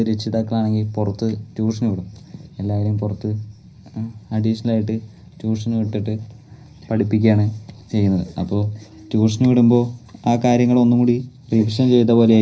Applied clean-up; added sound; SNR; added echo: none; none; none; reverberation time 0.5 s.